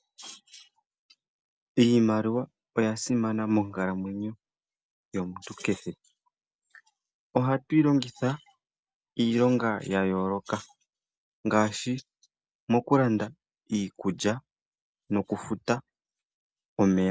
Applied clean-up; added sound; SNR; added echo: none; none; none; none.